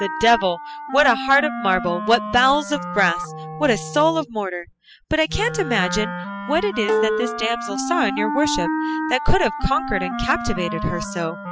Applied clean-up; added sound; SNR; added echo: classical method spectral subtraction.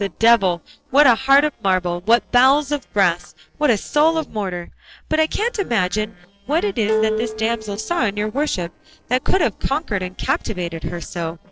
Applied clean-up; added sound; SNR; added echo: neural separator model SepFormer DNS4.